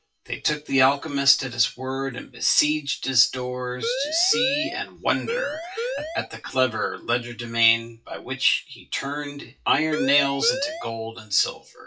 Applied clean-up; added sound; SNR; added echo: classical method WPE with log-MMSE.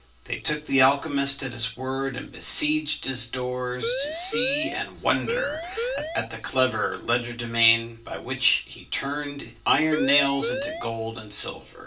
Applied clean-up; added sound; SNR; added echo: none; Siren; 4 dB; reverberation time 0.3 s.